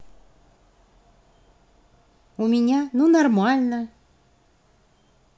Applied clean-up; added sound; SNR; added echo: none; none; none; none.